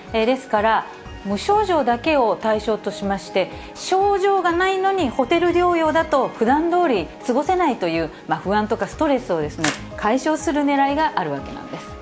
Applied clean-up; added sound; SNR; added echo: none; Splash, splatter; 12 dB; none.